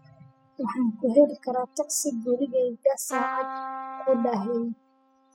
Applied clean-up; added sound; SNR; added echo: classical method spectral subtraction.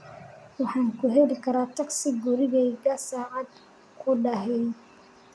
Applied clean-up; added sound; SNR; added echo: none; none; none; none.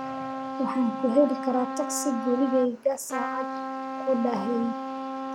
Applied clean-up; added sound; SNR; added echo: none; Trumpet; 5 dB; none.